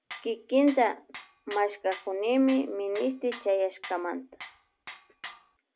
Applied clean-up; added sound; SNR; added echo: none; Tools; 18 dB; none.